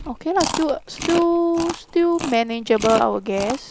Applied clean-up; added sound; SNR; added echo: none; Chewing, mastication; 11 dB; none.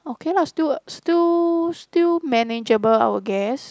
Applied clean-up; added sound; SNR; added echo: none; none; none; none.